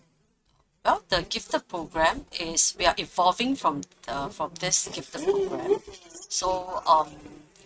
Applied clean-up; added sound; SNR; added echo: neural mask model RNNoise.